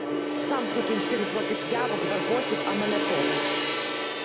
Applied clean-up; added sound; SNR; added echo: none; Gong; -3 dB; none.